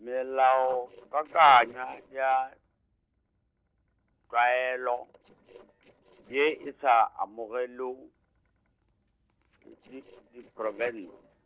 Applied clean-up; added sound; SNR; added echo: neural separator model SepFormer DNS4.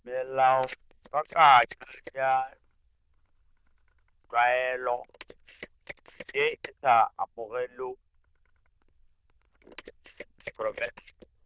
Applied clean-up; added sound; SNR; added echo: neural diffusion model UNIVERSE++.